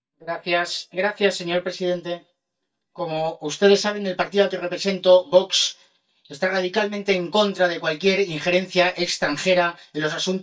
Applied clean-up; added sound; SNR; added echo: neural mask model DeepFilterNet 3.